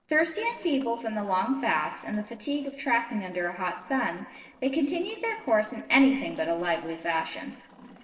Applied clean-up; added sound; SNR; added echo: neural separator model SepFormer DNS4.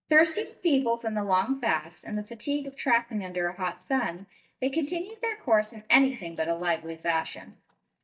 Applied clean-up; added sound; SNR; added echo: neural mask model DeepFilterNet 3.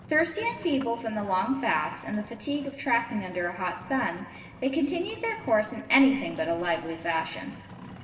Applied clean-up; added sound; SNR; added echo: none; Livestock, farm animals, working animals; 18 dB; reverberation time 2.5 s.